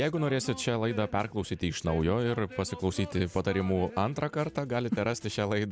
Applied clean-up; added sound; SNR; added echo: none; none; none; none.